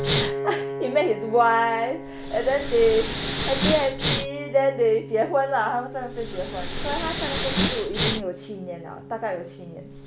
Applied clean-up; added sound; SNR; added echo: none; Piano + Respiratory sounds; 4 dB; none.